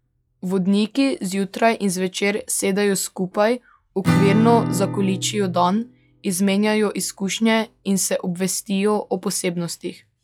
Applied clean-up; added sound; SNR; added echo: classical method log-MMSE.